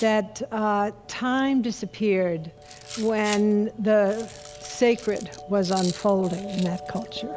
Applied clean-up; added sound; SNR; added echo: none; Rattle; 19 dB; none.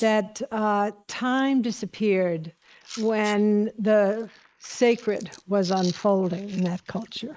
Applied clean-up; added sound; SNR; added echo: neural mask model Resemble Enhance denoiser.